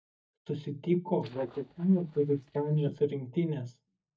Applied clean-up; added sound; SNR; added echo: neural mask model DeepFilterNet 3.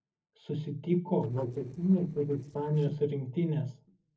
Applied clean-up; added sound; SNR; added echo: neural separator model SepFormer DNS4.